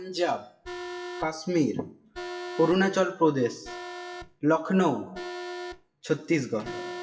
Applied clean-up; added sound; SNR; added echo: classical method WPE with log-MMSE.